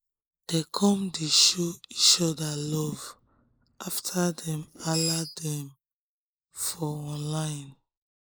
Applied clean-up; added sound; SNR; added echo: neural mask model Resemble Enhance denoiser.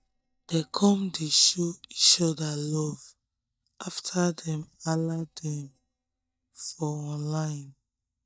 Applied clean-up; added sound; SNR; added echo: neural mask model DeepFilterNet 3.